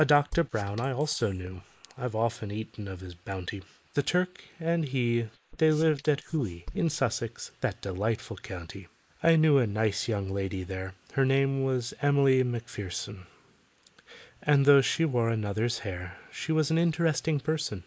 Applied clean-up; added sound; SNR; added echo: neural mask model Resemble Enhance denoiser.